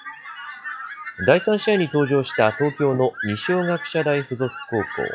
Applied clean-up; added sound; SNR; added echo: classical method log-MMSE.